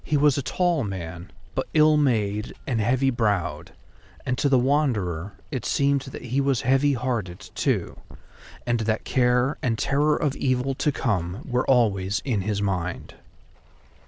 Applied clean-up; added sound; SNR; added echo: none; Water; 19 dB; none.